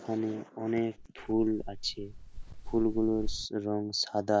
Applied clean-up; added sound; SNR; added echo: none; Wind; 7 dB; none.